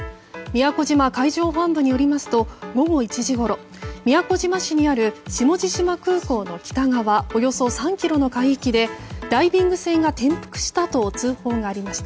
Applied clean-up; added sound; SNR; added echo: none; none; none; none.